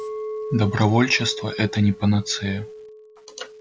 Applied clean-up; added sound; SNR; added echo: none; Chink, clink; 12 dB; none.